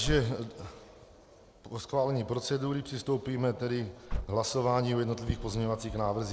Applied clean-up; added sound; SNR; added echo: none; Slam / Car; 12 dB; none.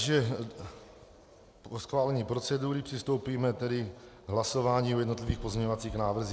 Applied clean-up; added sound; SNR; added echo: none; none; none; none.